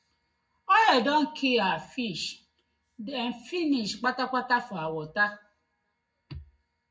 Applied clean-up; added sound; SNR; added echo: none; none; none; reverberation time 0.3 s.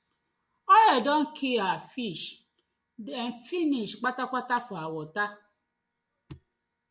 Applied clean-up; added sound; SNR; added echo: none; none; none; none.